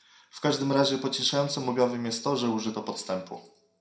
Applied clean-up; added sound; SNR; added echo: none; none; none; reverberation time 0.4 s.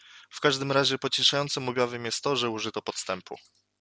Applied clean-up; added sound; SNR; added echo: none; none; none; none.